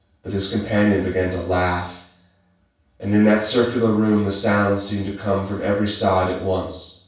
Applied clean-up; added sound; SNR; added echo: none; none; none; reverberation time 0.7 s.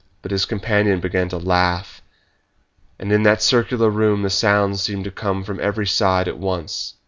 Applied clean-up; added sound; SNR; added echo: none; none; none; none.